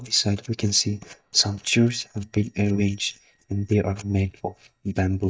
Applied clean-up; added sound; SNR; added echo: neural mask model DeepFilterNet 3.